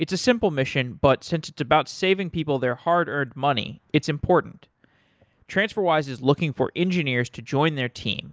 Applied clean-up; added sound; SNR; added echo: none; none; none; none.